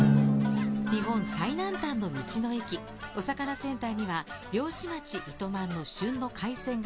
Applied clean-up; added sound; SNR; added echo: none; Drum; 0 dB; none.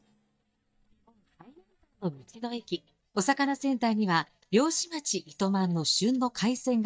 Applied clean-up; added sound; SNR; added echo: neural mask model DeepFilterNet 3.